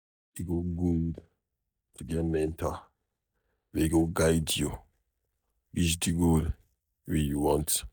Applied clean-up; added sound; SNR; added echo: neural mask model DeepFilterNet 3.